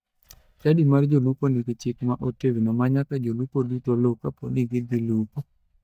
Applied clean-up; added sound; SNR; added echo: neural mask model DeepFilterNet 3.